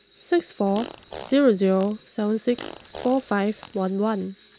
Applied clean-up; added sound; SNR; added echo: none; Fart + Tools; 16 dB; none.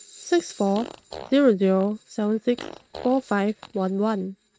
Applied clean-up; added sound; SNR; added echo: neural mask model RNNoise.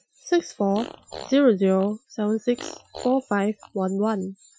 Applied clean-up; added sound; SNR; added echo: classical method Wiener filter.